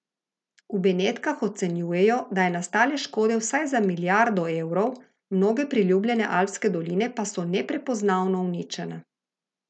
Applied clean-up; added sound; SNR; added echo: none; none; none; none.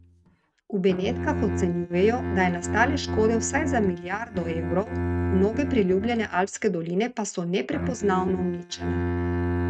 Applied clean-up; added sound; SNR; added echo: neural mask model RNNoise.